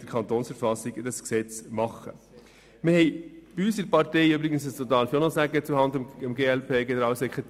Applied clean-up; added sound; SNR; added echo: none; none; none; none.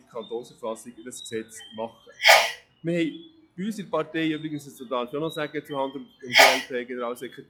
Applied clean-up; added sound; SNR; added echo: classical method log-MMSE.